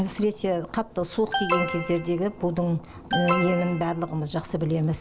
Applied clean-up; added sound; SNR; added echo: none; Alarm; 4 dB; none.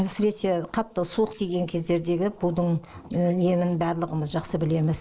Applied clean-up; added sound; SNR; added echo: neural mask model Resemble Enhance denoiser.